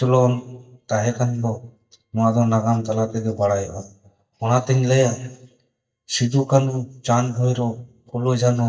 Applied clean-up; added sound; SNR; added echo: neural mask model DeepFilterNet 3.